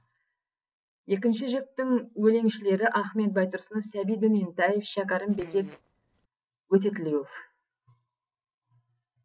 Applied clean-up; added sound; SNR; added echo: neural separator model SepFormer DNS4.